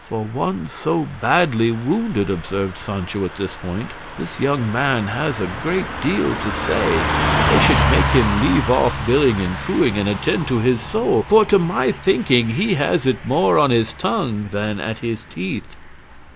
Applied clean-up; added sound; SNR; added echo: none; Car passing by / Truck; 6 dB; none.